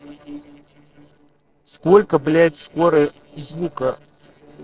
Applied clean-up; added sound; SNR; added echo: neural separator model SepFormer DNS4.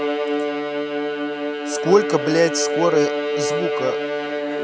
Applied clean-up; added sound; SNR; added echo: none; Bowed string instrument; 0 dB; none.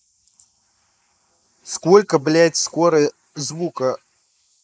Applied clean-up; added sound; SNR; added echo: neural mask model Resemble Enhance denoiser.